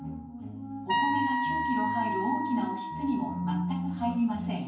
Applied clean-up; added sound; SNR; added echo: none; Wind instrument, woodwind instrument; 1 dB; reverberation time 0.9 s.